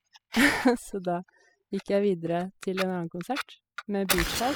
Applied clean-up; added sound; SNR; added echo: classical method spectral subtraction.